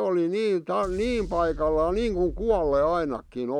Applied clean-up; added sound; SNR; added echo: none; Boom; 12 dB; none.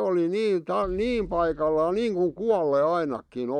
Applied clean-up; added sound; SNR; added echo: neural mask model DeepFilterNet 3.